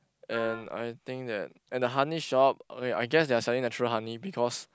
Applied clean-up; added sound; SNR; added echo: none; Wind instrument, woodwind instrument; 14 dB; none.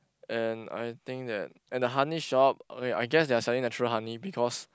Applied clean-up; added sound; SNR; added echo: none; none; none; none.